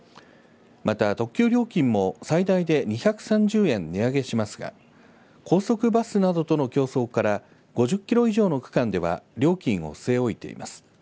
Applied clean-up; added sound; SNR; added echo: none; none; none; none.